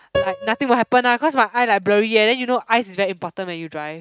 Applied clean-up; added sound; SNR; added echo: neural mask model RNNoise.